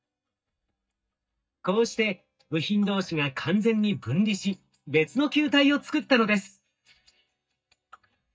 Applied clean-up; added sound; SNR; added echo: neural mask model DeepFilterNet 3.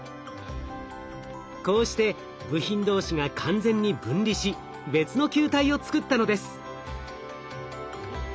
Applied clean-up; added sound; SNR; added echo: none; none; none; none.